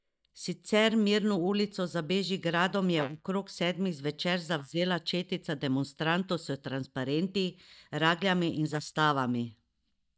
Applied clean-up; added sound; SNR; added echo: neural mask model DeepFilterNet 3.